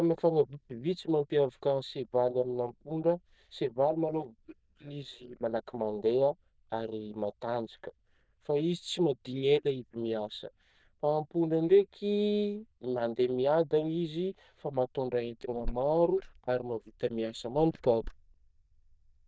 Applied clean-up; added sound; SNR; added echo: neural diffusion model UNIVERSE++.